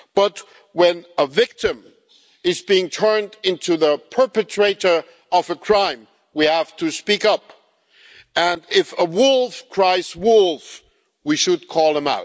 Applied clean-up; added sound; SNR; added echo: none; none; none; none.